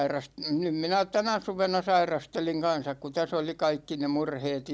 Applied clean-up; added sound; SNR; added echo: none; none; none; none.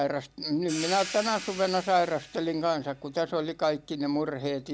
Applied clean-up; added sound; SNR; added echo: none; Hi-hat; 15 dB; none.